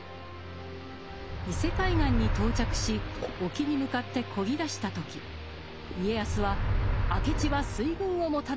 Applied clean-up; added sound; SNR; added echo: none; Motor vehicle (road); 1 dB; none.